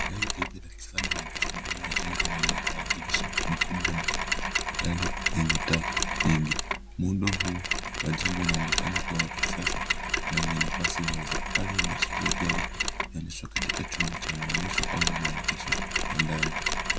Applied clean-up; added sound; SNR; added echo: none; Mechanisms; -4 dB; none.